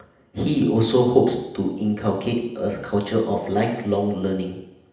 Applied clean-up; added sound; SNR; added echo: none; none; none; reverberation time 0.8 s.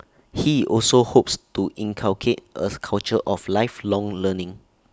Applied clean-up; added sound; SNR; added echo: none; none; none; none.